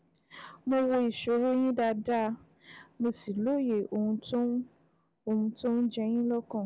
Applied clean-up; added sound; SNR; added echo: none; none; none; none.